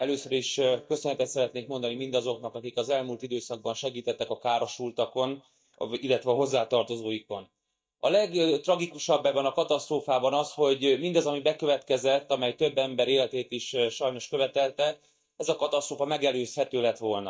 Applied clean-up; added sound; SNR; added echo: neural mask model DeepFilterNet 3.